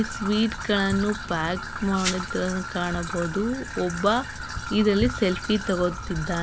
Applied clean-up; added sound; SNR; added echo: none; Glass + Trickle, dribble / Traffic noise, roadway noise; 7 dB; none.